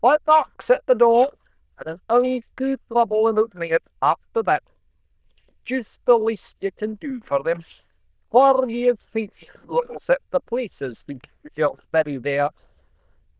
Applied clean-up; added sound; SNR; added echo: neural diffusion model UNIVERSE++.